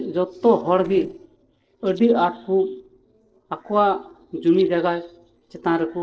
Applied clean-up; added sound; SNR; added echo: neural separator model SepFormer DNS4.